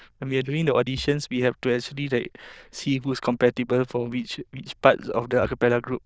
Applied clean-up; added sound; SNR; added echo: neural diffusion model UNIVERSE++.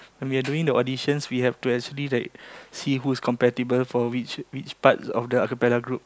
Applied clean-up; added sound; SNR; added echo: none; none; none; none.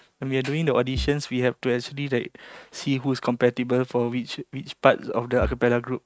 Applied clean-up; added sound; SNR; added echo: neural mask model RNNoise.